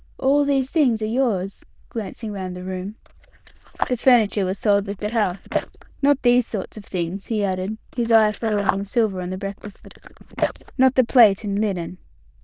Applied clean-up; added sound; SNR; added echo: neural diffusion model UNIVERSE++.